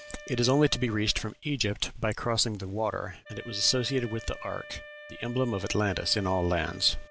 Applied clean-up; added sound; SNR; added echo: none; Wind instrument, woodwind instrument; 19 dB; none.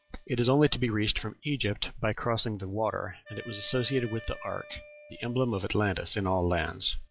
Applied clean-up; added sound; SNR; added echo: classical method log-MMSE.